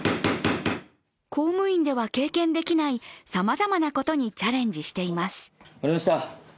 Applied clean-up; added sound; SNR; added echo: none; none; none; none.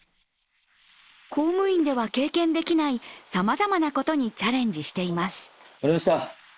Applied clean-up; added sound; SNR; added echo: neural mask model Resemble Enhance denoiser.